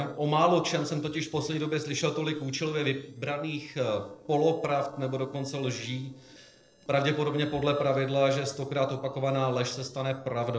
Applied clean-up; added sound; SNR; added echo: neural separator model SepFormer DNS4.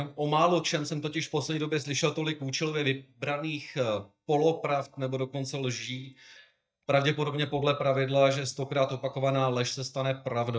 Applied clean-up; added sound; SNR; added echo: neural mask model DeepFilterNet 3.